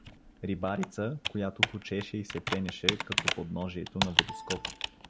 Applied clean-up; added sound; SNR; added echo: none; Computer keyboard; -1 dB; none.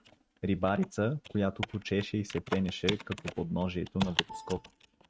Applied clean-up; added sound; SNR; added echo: neural mask model RNNoise.